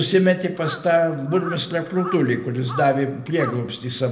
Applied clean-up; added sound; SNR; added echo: none; Crow; 16 dB; reverberation time 0.7 s.